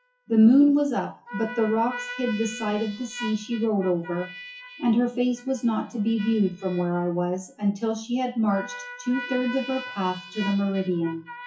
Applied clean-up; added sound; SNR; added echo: classical method WPE with log-MMSE.